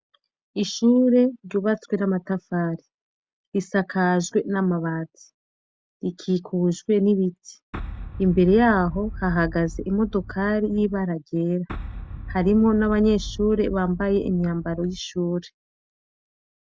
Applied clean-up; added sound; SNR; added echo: none; Boom; 12 dB; none.